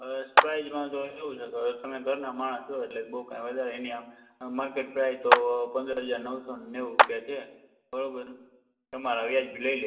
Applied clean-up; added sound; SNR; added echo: none; Clapping; -4 dB; reverberation time 0.8 s.